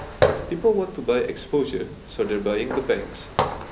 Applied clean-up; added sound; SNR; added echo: none; Walk, footsteps; 3 dB; none.